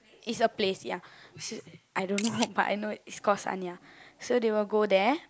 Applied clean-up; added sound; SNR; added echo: neural mask model Resemble Enhance denoiser.